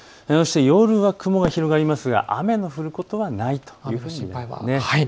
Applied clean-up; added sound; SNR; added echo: none; Fireworks; 17 dB; none.